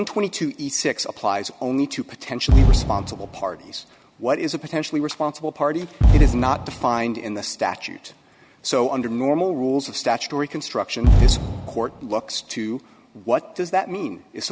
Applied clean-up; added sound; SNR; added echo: none; Fireworks; -3 dB; none.